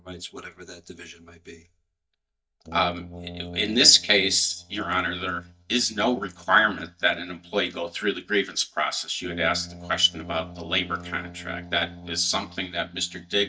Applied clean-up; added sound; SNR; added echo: neural mask model DeepFilterNet 3.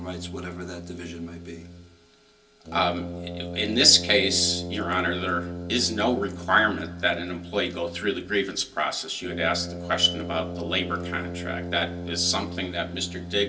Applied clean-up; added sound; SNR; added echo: none; Brass instrument; 8 dB; reverberation time 0.3 s.